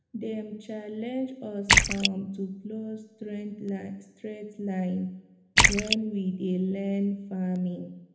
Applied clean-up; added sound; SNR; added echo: none; Splash, splatter; -4 dB; reverberation time 0.8 s.